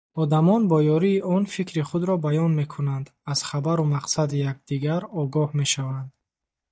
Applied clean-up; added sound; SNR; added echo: neural mask model DeepFilterNet 3.